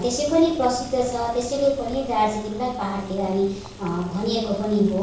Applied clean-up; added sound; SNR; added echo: none; Boiling; 17 dB; reverberation time 0.7 s.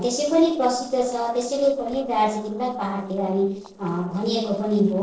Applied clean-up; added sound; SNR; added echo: neural separator model SepFormer DNS4.